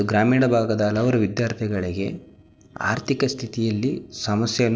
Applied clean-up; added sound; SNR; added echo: neural separator model SepFormer DNS4.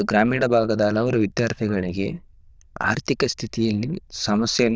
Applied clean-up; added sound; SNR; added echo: neural diffusion model UNIVERSE++.